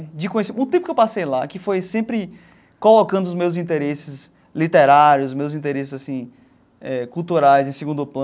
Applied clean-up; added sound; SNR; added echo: none; none; none; none.